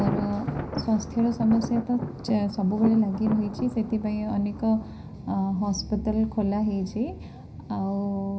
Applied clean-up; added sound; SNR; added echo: none; Thunder; 10 dB; reverberation time 0.4 s.